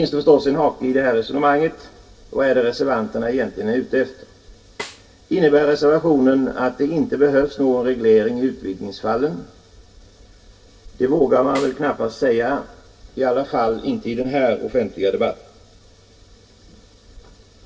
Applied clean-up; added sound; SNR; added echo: none; Snare drum; 19 dB; reverberation time 0.2 s.